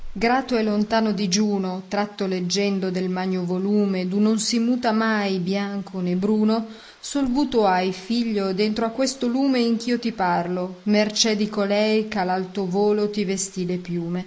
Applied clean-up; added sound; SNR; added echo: neural mask model Resemble Enhance denoiser.